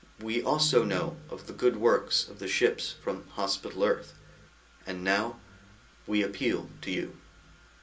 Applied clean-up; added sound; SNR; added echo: none; none; none; reverberation time 0.2 s.